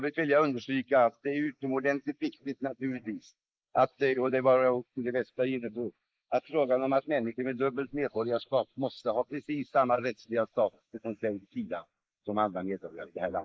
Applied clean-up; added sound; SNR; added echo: neural mask model Resemble Enhance denoiser.